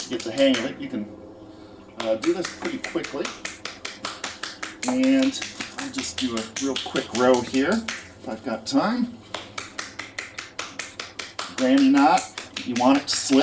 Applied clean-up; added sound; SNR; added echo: none; Clapping; 11 dB; reverberation time 0.2 s.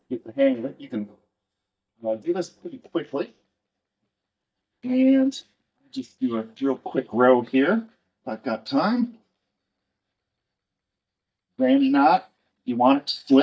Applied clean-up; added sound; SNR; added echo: neural mask model DeepFilterNet 3.